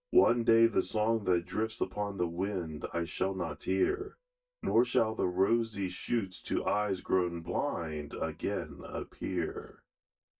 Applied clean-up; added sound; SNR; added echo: neural mask model DeepFilterNet 3.